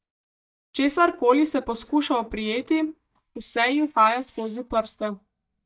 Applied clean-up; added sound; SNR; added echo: neural mask model DeepFilterNet 3.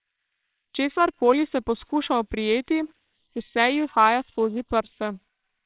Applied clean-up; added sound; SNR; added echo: neural separator model SepFormer WHAMR!.